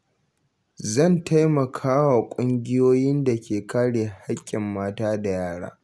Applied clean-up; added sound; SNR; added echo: none; none; none; none.